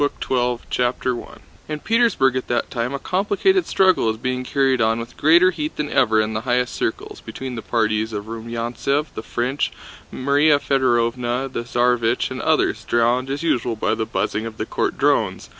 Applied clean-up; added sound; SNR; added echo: none; none; none; none.